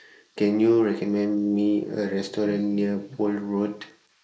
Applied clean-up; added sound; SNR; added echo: neural mask model Resemble Enhance denoiser.